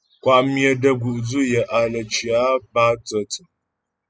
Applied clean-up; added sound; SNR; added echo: classical method spectral subtraction.